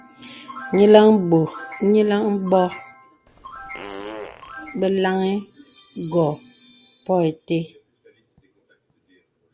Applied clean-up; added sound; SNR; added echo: none; Fart; 16 dB; none.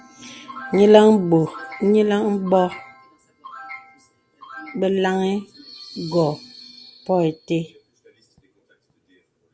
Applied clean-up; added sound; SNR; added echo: none; none; none; none.